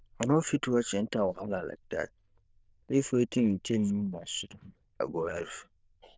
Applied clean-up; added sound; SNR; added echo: neural diffusion model UNIVERSE++.